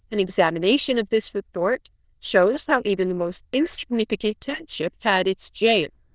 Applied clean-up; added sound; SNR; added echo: neural diffusion model UNIVERSE++.